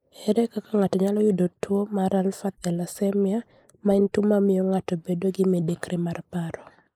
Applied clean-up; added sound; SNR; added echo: neural mask model Resemble Enhance denoiser.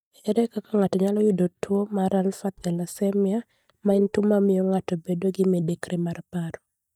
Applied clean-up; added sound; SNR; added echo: neural mask model DeepFilterNet 3.